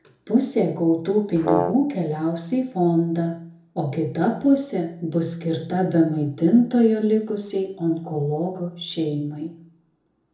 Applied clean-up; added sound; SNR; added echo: none; Brass instrument; 1 dB; reverberation time 0.6 s.